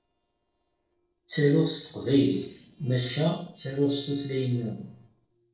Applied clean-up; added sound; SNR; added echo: neural separator model SepFormer DNS4.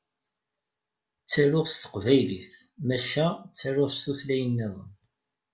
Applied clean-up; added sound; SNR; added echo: none; none; none; none.